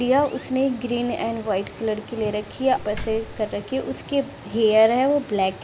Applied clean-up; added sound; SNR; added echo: none; Slam; 20 dB; none.